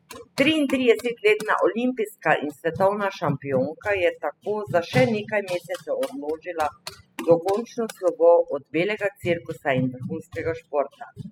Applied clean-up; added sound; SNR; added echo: classical method spectral subtraction.